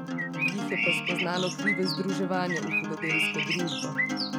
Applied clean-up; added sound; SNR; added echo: none; Bird + Acoustic guitar; -4 dB; none.